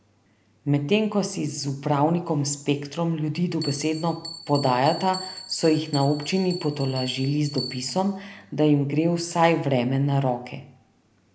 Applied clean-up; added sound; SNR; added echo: none; Bell; 17 dB; none.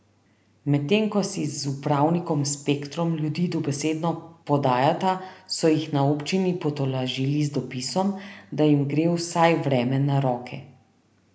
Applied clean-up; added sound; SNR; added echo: none; none; none; none.